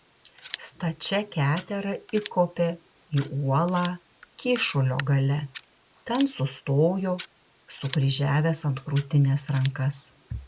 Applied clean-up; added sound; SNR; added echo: none; Scissors; 20 dB; none.